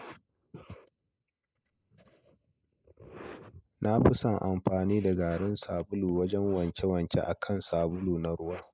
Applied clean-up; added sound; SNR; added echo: neural mask model Resemble Enhance denoiser.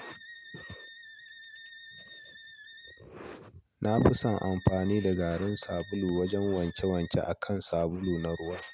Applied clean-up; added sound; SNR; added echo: none; Wind instrument, woodwind instrument; 18 dB; none.